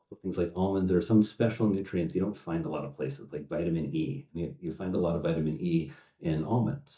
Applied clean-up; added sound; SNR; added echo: neural mask model DeepFilterNet 3.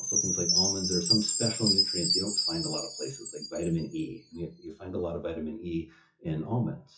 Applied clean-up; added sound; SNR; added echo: classical method WPE with log-MMSE.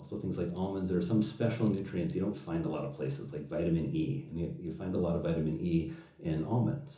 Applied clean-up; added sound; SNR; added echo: none; Chime; 0 dB; reverberation time 0.7 s.